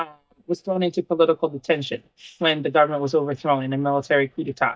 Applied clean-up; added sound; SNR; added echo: neural mask model DeepFilterNet 3.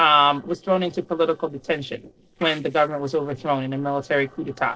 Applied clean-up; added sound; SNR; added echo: neural separator model SepFormer DNS4.